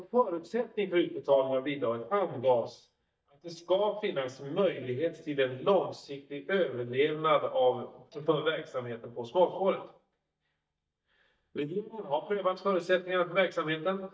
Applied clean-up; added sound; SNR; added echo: neural mask model DeepFilterNet 3.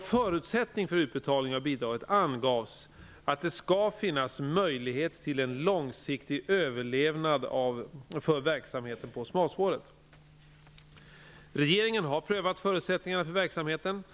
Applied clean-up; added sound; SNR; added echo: none; none; none; none.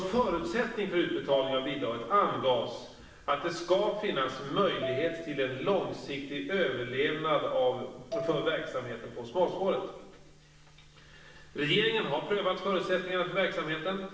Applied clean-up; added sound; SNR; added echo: none; Marimba, xylophone; 13 dB; reverberation time 1.0 s.